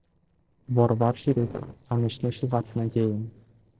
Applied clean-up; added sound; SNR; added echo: neural separator model SepFormer DNS4.